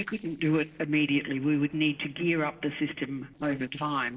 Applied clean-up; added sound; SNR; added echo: neural separator model SepFormer DNS4.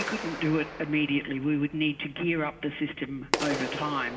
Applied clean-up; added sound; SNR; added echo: none; Clapping; 8 dB; reverberation time 1.8 s.